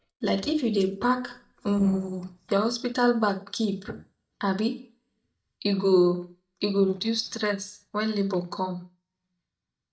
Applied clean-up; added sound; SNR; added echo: neural mask model DeepFilterNet 3.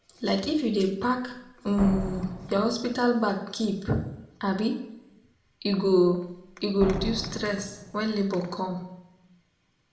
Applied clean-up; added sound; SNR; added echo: none; Slam; 13 dB; reverberation time 0.7 s.